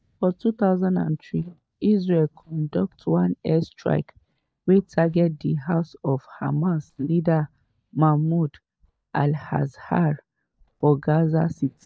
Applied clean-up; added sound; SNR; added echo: neural mask model DeepFilterNet 3.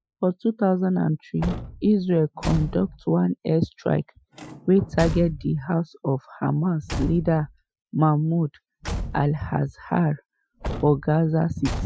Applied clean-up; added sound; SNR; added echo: classical method Wiener filter.